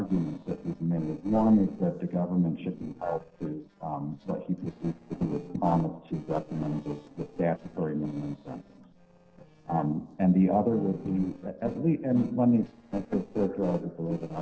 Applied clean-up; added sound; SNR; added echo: neural separator model SepFormer DNS4.